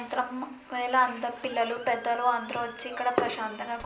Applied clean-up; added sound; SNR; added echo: none; Squeak; 19 dB; reverberation time 0.5 s.